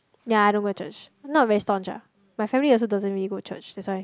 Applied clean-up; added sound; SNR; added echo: none; none; none; none.